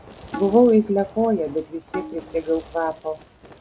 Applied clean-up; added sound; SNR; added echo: none; Fireworks + Tabla; 17 dB; none.